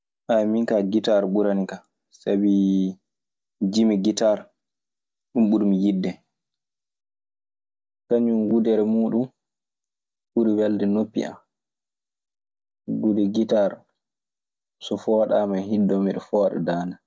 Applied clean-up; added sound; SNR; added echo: none; none; none; none.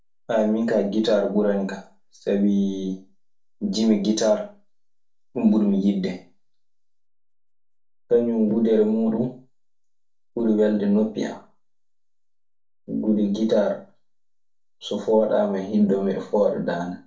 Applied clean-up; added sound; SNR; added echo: none; none; none; reverberation time 0.3 s.